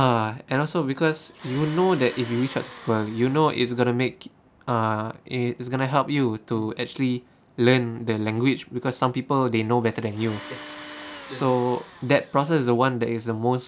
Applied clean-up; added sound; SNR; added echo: none; Tools; 18 dB; none.